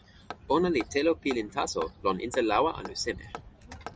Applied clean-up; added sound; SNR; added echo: none; Hammer; 18 dB; none.